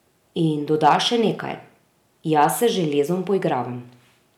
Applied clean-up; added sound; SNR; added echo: none; none; none; none.